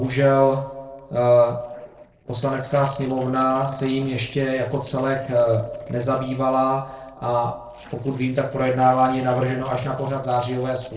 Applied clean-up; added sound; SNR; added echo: neural separator model SepFormer DNS4.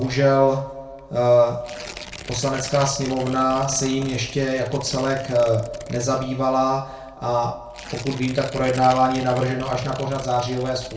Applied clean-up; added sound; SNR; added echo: none; Tearing; 17 dB; reverberation time 0.3 s.